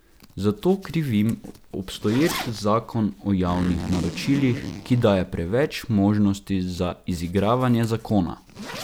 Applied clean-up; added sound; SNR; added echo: none; Zipper (clothing); 14 dB; none.